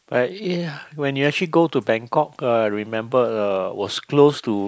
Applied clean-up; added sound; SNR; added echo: neural mask model Resemble Enhance denoiser.